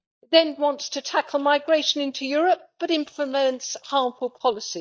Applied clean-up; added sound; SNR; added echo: neural mask model DeepFilterNet 3.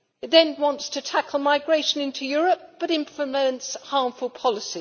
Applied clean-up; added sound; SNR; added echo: none; none; none; none.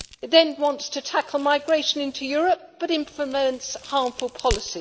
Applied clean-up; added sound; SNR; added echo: none; Crack; 16 dB; none.